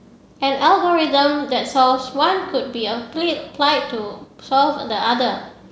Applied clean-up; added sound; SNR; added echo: none; none; none; none.